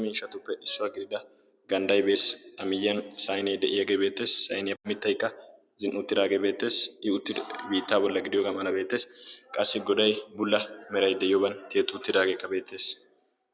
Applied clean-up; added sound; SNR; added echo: none; none; none; none.